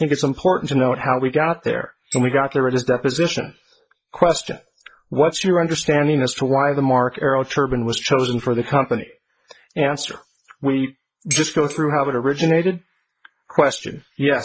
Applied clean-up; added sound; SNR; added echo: neural mask model Resemble Enhance denoiser.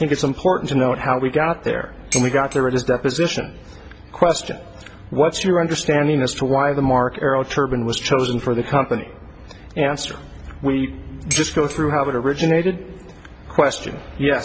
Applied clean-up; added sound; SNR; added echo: none; Dishes, pots, and pans; 9 dB; none.